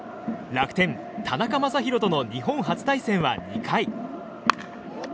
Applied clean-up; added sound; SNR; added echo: none; Knock / Wood; 15 dB; none.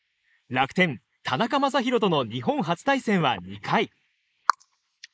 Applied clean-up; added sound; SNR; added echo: neural mask model Resemble Enhance denoiser.